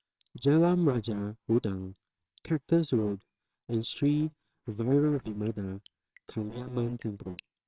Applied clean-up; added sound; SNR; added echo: neural separator model SepFormer WHAMR!.